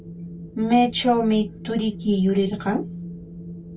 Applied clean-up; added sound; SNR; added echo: none; Wind; 13 dB; reverberation time 0.1 s.